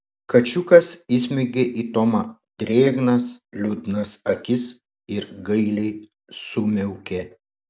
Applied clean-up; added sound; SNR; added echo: none; none; none; none.